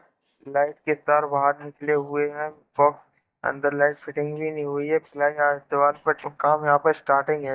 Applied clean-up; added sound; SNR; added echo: neural mask model DeepFilterNet 3.